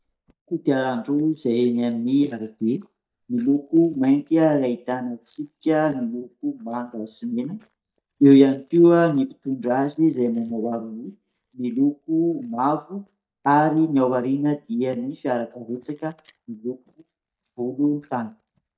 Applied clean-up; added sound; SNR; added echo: neural mask model DeepFilterNet 3.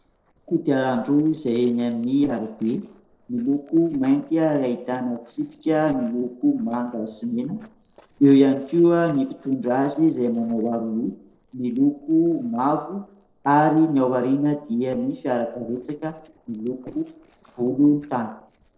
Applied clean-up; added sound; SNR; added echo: neural separator model SepFormer DNS4.